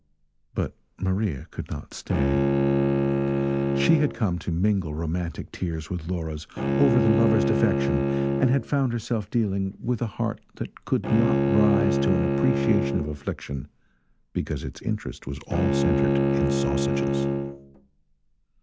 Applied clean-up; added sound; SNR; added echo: none; Bowed string instrument; -1 dB; none.